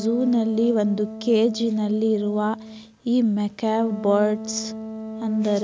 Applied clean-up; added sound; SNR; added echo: none; Wind instrument, woodwind instrument; 12 dB; none.